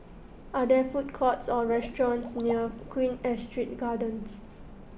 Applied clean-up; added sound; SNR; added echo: none; Liquid; 19 dB; none.